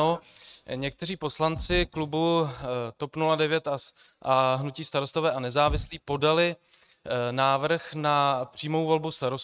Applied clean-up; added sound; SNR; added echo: neural mask model RNNoise.